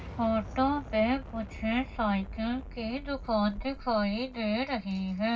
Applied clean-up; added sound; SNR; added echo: none; Explosion; 13 dB; reverberation time 0.4 s.